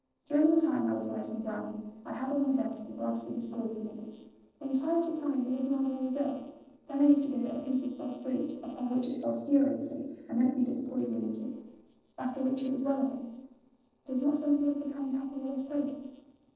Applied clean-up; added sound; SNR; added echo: neural separator model SepFormer DNS4.